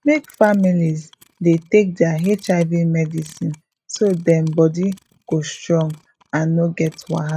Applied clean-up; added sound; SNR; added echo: neural mask model RNNoise.